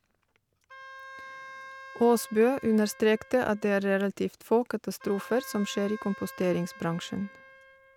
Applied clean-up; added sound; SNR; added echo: none; Wind instrument, woodwind instrument; 19 dB; none.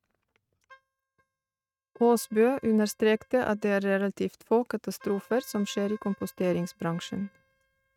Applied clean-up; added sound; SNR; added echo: neural mask model RNNoise.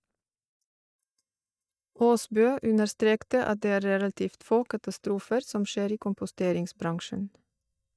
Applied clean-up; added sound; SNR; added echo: neural mask model DeepFilterNet 3.